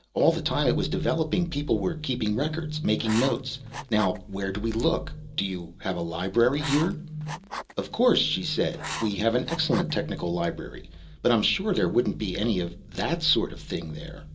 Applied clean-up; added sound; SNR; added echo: none; Writing; 12 dB; reverberation time 0.2 s.